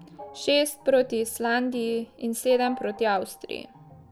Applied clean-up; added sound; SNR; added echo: none; Organ; 19 dB; none.